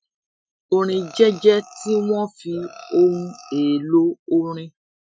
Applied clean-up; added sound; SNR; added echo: classical method Wiener filter.